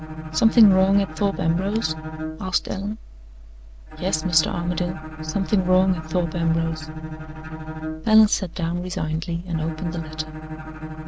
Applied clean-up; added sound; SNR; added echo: none; Bowed string instrument; 11 dB; none.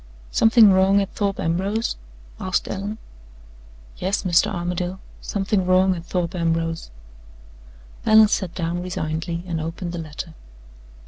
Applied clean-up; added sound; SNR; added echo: none; none; none; none.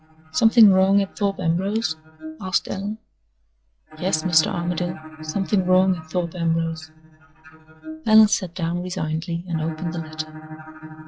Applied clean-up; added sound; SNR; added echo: classical method log-MMSE.